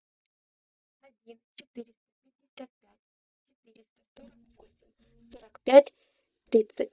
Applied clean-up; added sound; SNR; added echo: neural mask model DeepFilterNet 3.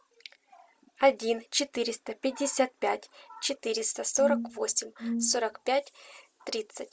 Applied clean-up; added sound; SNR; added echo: none; Brass instrument; 5 dB; none.